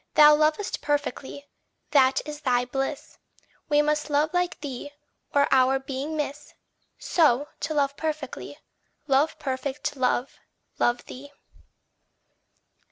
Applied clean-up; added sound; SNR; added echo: none; none; none; none.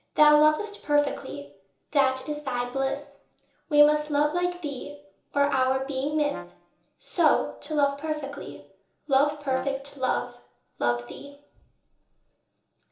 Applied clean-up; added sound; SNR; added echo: none; Brass instrument; 16 dB; reverberation time 1.2 s.